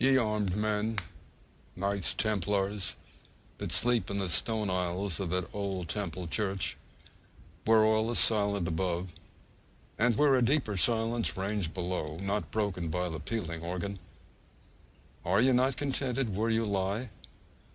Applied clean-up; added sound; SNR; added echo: none; Finger snapping; 15 dB; none.